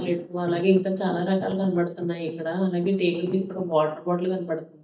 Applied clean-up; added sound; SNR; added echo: neural mask model DeepFilterNet 3.